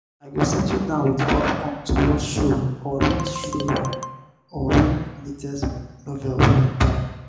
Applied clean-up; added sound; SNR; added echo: none; Marimba, xylophone; 11 dB; reverberation time 0.8 s.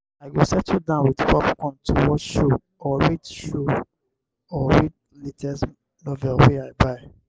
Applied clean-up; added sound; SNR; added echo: none; none; none; none.